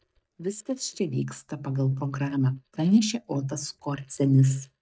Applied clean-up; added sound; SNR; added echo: neural mask model DeepFilterNet 3.